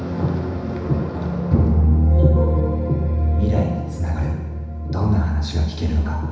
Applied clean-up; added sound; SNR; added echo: none; none; none; reverberation time 1.0 s.